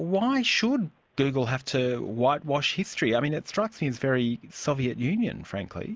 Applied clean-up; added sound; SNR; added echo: none; none; none; none.